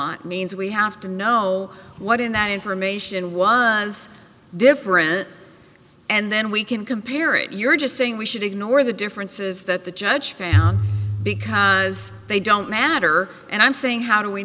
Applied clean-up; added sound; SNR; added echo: none; Bowed string instrument; 2 dB; none.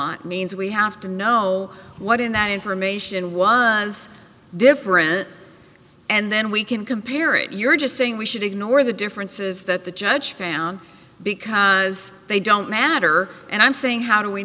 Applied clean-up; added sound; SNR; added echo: none; none; none; none.